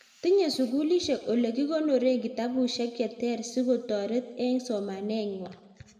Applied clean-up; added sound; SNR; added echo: none; none; none; reverberation time 1.3 s.